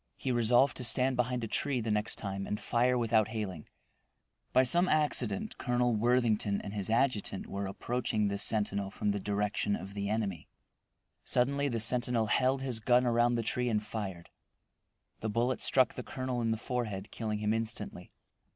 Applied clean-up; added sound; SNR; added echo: none; none; none; none.